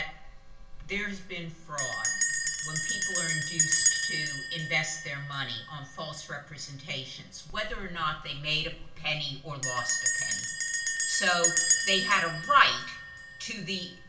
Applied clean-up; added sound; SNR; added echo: none; Bell; 0 dB; reverberation time 0.4 s.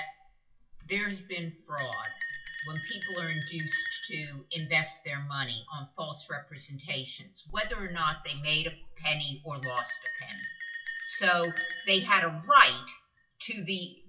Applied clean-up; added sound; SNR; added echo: classical method WPE with log-MMSE.